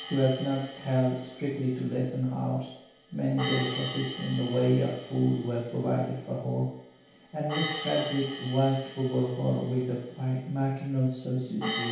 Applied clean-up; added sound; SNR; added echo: none; Hi-hat; 12 dB; reverberation time 0.8 s.